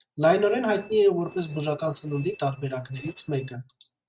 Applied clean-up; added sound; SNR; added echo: neural mask model RNNoise.